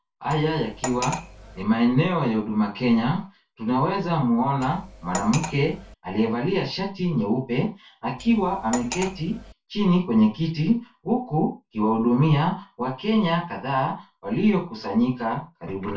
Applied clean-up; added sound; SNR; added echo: none; Cutlery, silverware; 12 dB; reverberation time 0.2 s.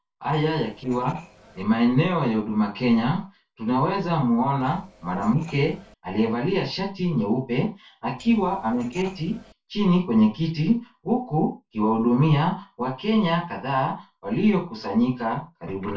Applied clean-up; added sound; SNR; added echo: neural separator model SepFormer DNS4.